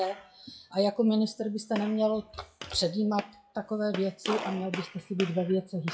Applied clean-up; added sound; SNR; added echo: classical method WPE with log-MMSE.